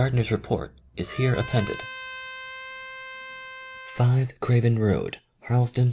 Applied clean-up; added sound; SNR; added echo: none; Trumpet; 14 dB; none.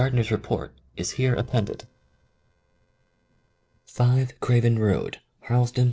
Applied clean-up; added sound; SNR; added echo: neural separator model SepFormer DNS4.